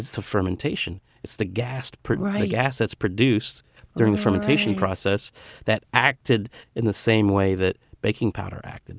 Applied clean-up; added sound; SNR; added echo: none; none; none; none.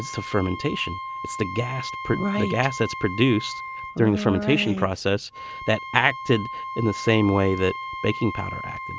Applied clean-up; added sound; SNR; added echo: none; Wind instrument, woodwind instrument; 10 dB; none.